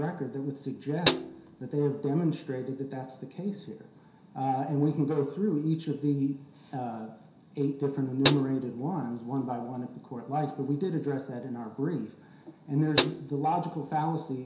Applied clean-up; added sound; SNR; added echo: none; Hi-hat; 2 dB; reverberation time 0.7 s.